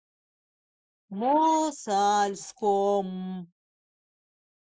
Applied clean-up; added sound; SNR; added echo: neural mask model Resemble Enhance denoiser.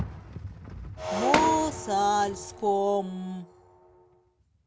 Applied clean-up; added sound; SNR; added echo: none; Shatter + Car; 6 dB; none.